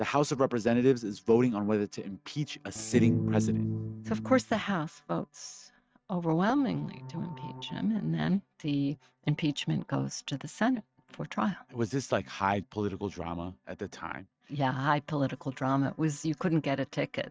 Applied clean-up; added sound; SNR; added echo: neural mask model RNNoise.